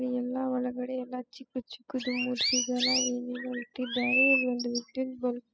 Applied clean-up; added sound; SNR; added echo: classical method spectral subtraction.